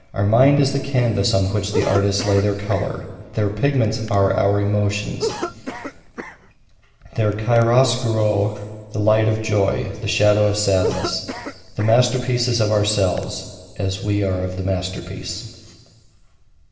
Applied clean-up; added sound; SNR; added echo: none; Cough; 13 dB; reverberation time 2.0 s.